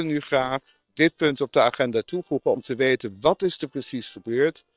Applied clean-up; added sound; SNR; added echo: neural separator model SepFormer WHAM!.